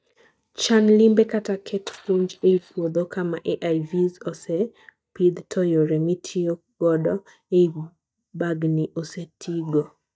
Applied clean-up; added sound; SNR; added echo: neural mask model DeepFilterNet 3.